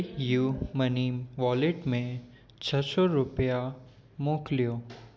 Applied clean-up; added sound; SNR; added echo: none; none; none; none.